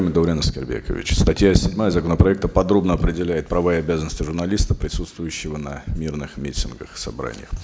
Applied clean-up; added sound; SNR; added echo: none; none; none; none.